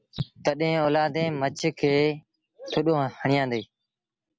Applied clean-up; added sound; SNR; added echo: none; none; none; none.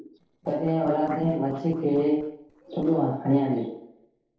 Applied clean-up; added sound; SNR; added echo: neural separator model SepFormer DNS4.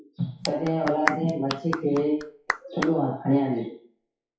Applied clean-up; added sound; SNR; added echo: classical method WPE with log-MMSE.